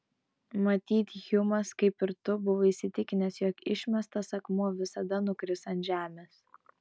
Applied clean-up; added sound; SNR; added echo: none; none; none; none.